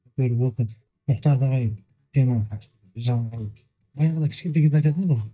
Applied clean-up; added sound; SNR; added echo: neural mask model DeepFilterNet 3.